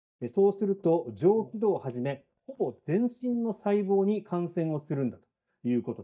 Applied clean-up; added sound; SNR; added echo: neural mask model DeepFilterNet 3.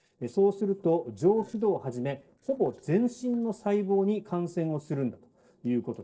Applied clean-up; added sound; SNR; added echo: neural separator model SepFormer DNS4.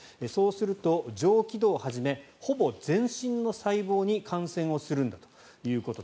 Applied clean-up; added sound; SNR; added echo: none; none; none; none.